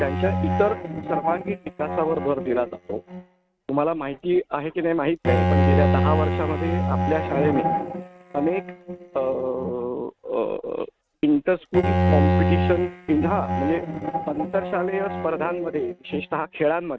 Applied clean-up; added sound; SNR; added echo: neural mask model RNNoise.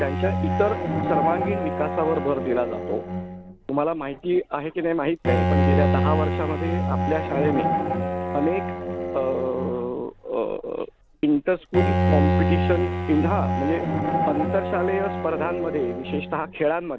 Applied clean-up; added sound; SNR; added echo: none; Bowed string instrument; -1 dB; none.